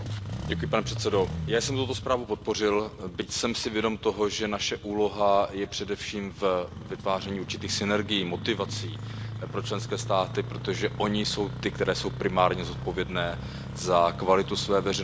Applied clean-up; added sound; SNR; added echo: none; Engine starting; 8 dB; none.